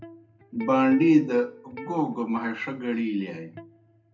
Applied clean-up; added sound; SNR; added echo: none; Electric guitar; 19 dB; reverberation time 0.3 s.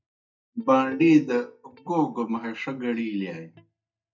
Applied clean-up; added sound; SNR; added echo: neural mask model DeepFilterNet 3.